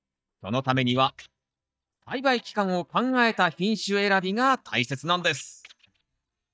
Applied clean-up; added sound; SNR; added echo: neural mask model DeepFilterNet 3.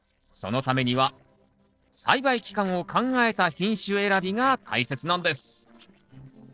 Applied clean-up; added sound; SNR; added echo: neural separator model SepFormer DNS4.